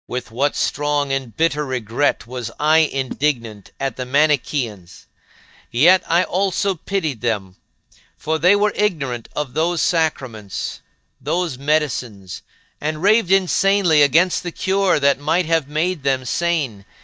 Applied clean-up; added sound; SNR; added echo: neural mask model DeepFilterNet 3.